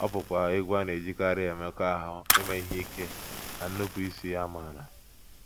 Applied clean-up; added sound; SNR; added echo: none; Fire; 3 dB; none.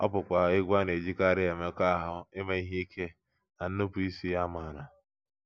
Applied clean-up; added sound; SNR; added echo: none; none; none; none.